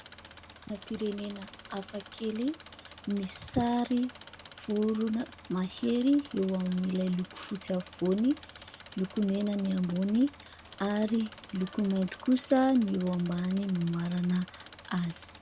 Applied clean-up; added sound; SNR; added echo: none; Engine; 19 dB; none.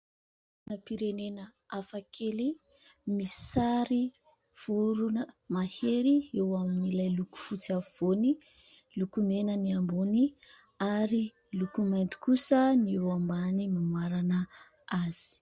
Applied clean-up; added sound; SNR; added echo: none; none; none; none.